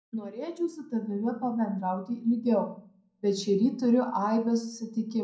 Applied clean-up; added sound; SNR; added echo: none; none; none; reverberation time 0.6 s.